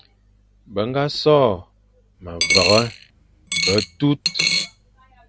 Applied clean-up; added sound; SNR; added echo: none; Coin (dropping); 0 dB; none.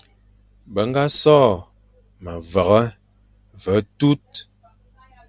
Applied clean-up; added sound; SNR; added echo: none; none; none; none.